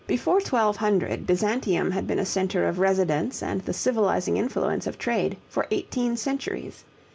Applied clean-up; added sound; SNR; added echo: none; none; none; none.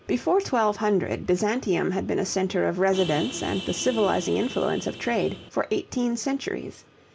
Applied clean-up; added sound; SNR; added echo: none; Vehicle horn, car horn, honking; 11 dB; none.